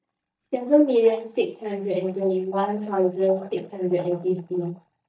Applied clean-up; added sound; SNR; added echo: neural mask model DeepFilterNet 3.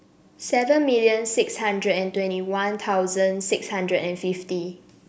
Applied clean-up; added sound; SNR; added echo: none; none; none; none.